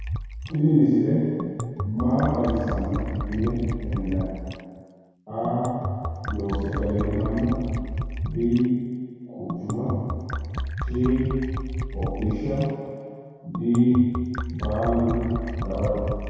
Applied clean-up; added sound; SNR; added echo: none; Liquid; 4 dB; reverberation time 1.9 s.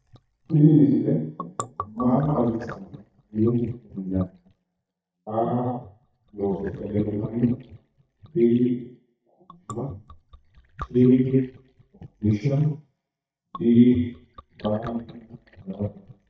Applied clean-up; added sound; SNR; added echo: neural mask model DeepFilterNet 3.